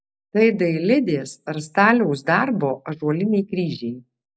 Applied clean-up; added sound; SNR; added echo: none; none; none; none.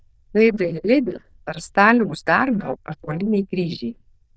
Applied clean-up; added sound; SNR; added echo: neural diffusion model UNIVERSE++.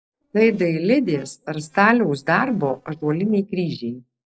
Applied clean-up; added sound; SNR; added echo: neural separator model SepFormer DNS4.